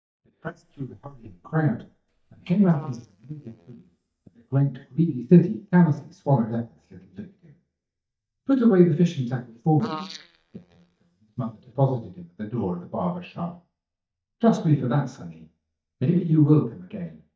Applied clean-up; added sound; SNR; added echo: neural mask model DeepFilterNet 3.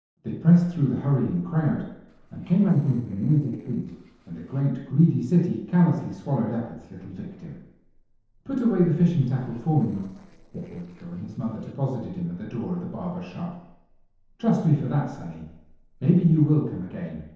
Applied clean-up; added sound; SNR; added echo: neural separator model SepFormer DNS4.